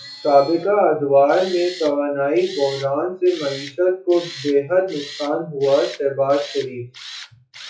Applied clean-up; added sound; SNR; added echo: classical method WPE with log-MMSE.